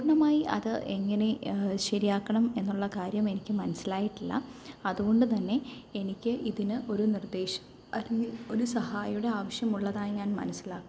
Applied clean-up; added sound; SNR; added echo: none; none; none; none.